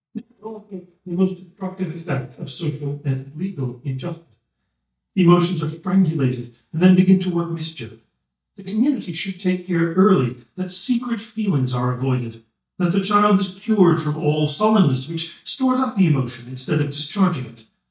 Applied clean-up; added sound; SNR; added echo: neural mask model DeepFilterNet 3.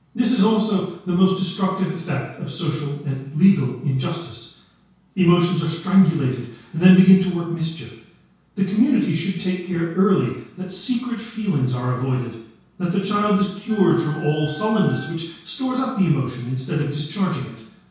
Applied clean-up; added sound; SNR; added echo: none; Wind instrument, woodwind instrument; 18 dB; reverberation time 0.6 s.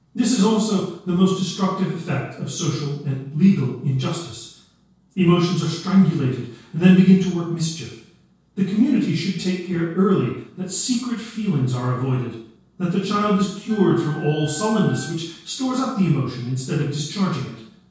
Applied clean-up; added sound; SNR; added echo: neural separator model SepFormer DNS4.